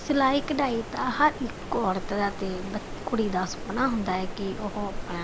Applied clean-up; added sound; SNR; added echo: none; Stream; 8 dB; none.